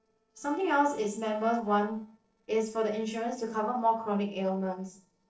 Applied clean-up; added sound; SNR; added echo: neural separator model SepFormer DNS4.